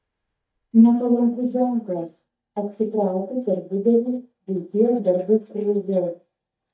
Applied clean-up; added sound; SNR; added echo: neural mask model DeepFilterNet 3.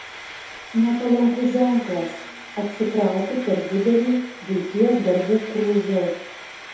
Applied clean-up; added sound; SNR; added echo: none; Frying (food); 16 dB; reverberation time 0.8 s.